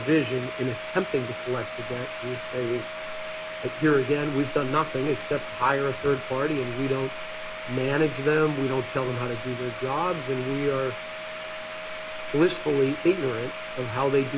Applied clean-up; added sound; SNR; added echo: none; Domestic sounds, home sounds; 8 dB; none.